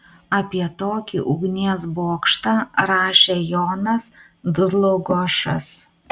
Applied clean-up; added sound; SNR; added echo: none; none; none; none.